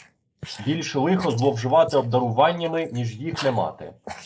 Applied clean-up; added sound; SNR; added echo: neural mask model Resemble Enhance denoiser.